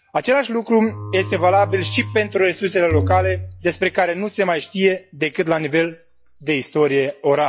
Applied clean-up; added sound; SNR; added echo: classical method log-MMSE.